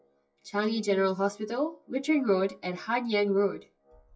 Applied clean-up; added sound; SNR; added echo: classical method WPE with log-MMSE.